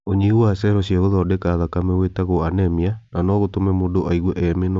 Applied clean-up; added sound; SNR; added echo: none; none; none; none.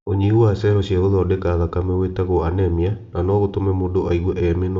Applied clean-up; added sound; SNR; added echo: none; none; none; reverberation time 0.8 s.